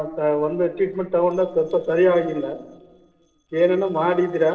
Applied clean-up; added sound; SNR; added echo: neural separator model SepFormer DNS4.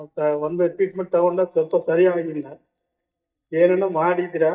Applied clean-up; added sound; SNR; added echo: neural mask model DeepFilterNet 3.